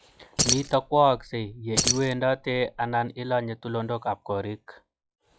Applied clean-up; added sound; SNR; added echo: classical method log-MMSE.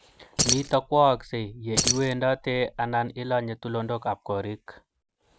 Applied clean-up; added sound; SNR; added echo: none; Keys jangling; 3 dB; none.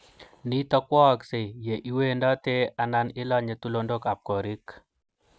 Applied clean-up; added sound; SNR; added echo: none; none; none; none.